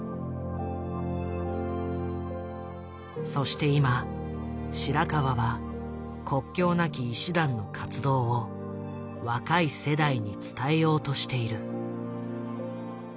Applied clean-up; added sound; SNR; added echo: none; Marimba, xylophone; 18 dB; none.